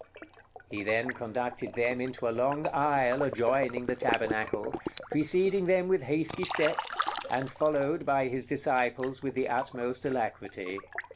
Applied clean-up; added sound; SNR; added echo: none; Liquid; 10 dB; none.